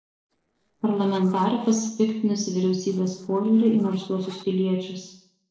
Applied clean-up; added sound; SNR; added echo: neural separator model SepFormer DNS4.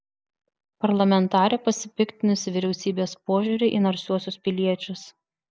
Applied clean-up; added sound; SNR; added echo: none; none; none; none.